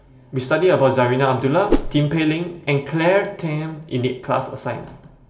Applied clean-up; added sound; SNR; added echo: none; Whoosh, swoosh, swish; -1 dB; reverberation time 1.4 s.